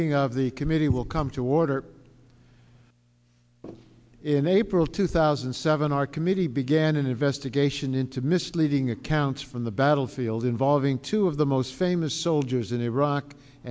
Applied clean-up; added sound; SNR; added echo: none; none; none; none.